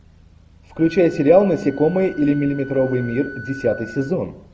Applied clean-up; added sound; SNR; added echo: none; Wind instrument, woodwind instrument; 19 dB; none.